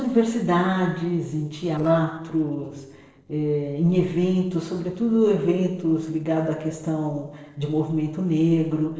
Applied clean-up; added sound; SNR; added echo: neural separator model SepFormer DNS4.